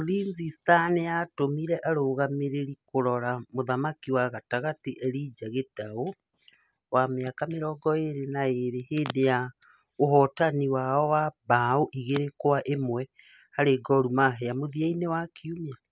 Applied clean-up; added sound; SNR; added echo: none; none; none; none.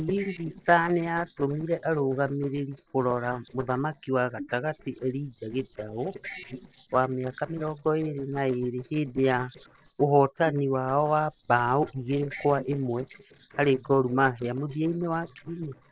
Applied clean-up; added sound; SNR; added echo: neural separator model SepFormer DNS4.